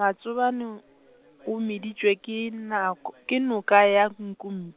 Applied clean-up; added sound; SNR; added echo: none; none; none; none.